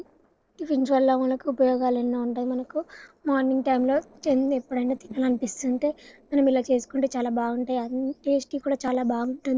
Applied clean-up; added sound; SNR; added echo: neural separator model SepFormer DNS4.